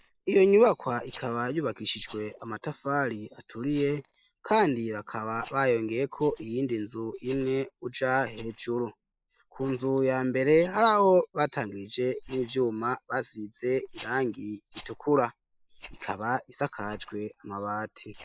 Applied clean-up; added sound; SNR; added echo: neural mask model Resemble Enhance denoiser.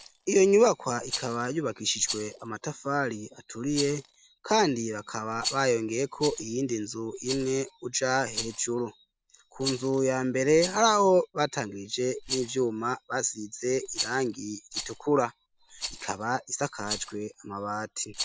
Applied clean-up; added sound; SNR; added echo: none; Rattle; 13 dB; none.